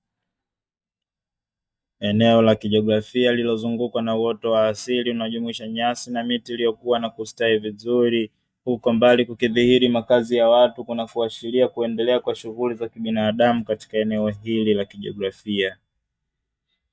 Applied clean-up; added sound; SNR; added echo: neural mask model DeepFilterNet 3.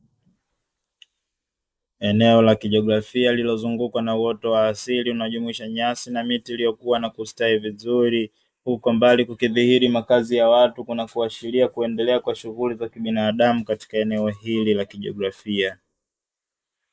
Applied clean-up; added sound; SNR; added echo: neural mask model Resemble Enhance denoiser.